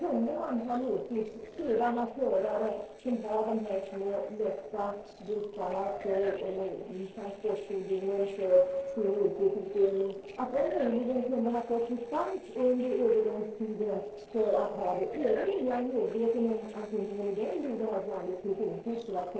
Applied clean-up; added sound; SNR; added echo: neural separator model SepFormer DNS4.